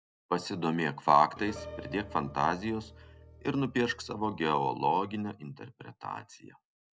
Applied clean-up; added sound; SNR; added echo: none; Piano; 17 dB; none.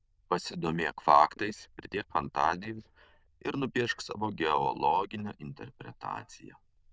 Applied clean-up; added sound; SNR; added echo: neural diffusion model UNIVERSE++.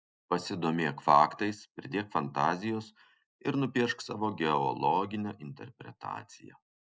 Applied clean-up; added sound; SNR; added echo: neural mask model Resemble Enhance denoiser.